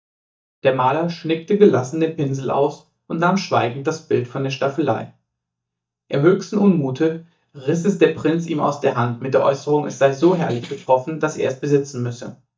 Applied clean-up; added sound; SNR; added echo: neural mask model DeepFilterNet 3.